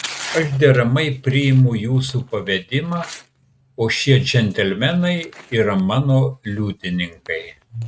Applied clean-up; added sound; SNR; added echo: neural mask model RNNoise.